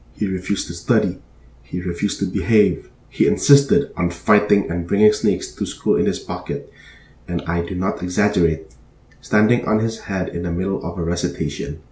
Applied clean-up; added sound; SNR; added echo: none; none; none; none.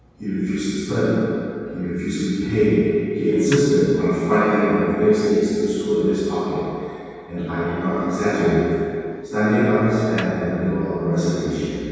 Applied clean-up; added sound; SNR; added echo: none; Snare drum; 19 dB; reverberation time 2.2 s.